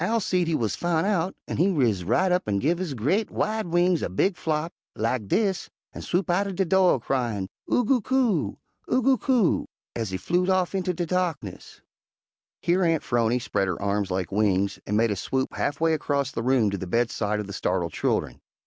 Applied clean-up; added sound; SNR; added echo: none; none; none; none.